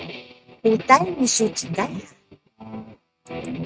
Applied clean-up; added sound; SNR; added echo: neural mask model RNNoise.